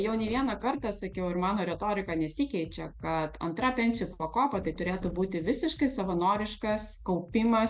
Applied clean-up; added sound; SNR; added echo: none; Thump, thud + Bass drum; 17 dB; none.